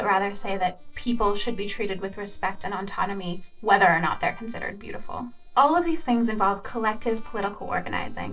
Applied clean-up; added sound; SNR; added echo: neural separator model SepFormer DNS4.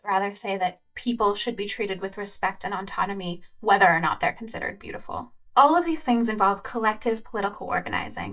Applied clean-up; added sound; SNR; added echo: neural mask model DeepFilterNet 3.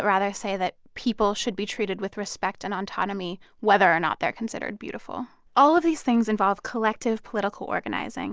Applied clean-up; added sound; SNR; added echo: none; none; none; none.